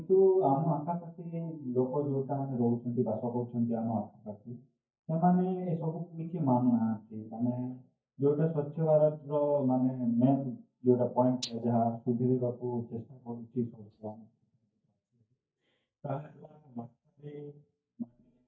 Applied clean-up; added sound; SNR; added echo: neural mask model DeepFilterNet 3.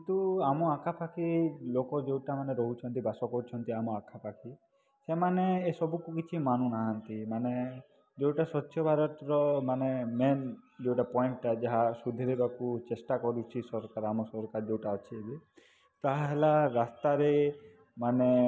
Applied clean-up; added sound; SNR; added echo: none; none; none; none.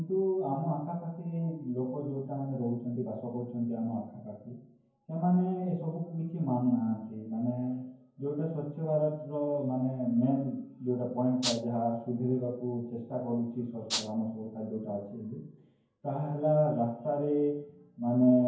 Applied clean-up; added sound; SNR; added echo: none; Rattle (instrument); 3 dB; reverberation time 0.9 s.